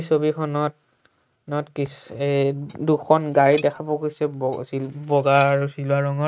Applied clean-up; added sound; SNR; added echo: neural mask model RNNoise.